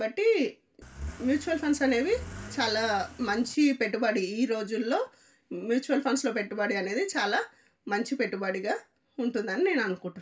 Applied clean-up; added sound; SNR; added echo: none; Accelerating, revving, vroom / Car; 14 dB; reverberation time 0.2 s.